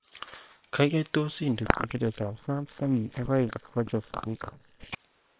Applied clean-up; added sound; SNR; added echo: neural separator model SepFormer WHAM!.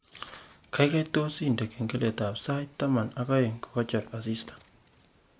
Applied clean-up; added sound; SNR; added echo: none; none; none; none.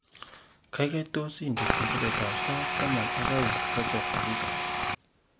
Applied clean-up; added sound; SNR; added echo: none; Tools; -4 dB; none.